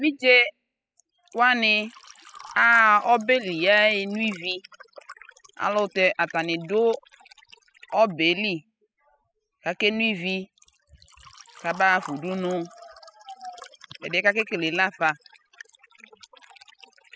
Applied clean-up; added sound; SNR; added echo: classical method spectral subtraction.